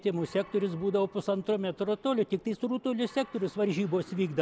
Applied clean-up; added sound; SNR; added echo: none; none; none; none.